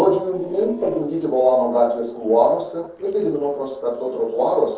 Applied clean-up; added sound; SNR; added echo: neural separator model SepFormer DNS4.